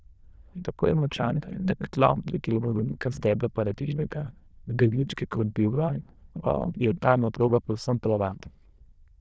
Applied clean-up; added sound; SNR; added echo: neural diffusion model UNIVERSE++.